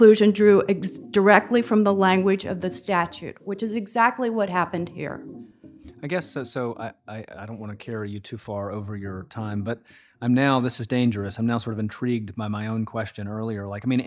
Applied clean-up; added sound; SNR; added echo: neural mask model DeepFilterNet 3.